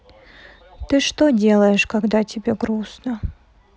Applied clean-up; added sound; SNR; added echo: none; none; none; none.